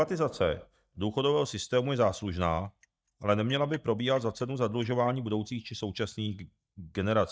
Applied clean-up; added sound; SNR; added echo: neural mask model DeepFilterNet 3.